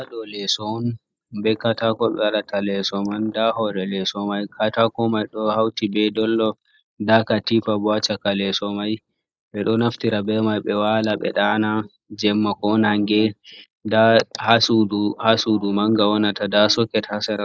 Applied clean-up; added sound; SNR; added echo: neural mask model Resemble Enhance denoiser.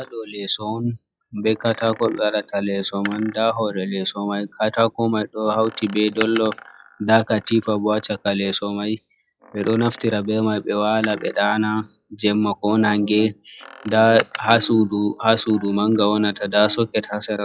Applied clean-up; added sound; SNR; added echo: classical method log-MMSE.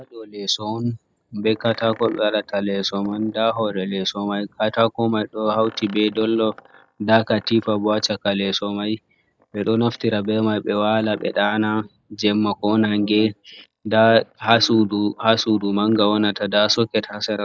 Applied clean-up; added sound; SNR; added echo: neural mask model DeepFilterNet 3.